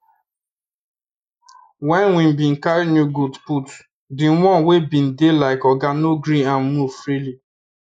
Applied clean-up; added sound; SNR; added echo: neural mask model Resemble Enhance denoiser.